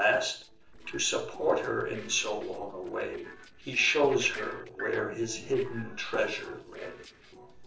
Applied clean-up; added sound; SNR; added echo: neural separator model SepFormer DNS4.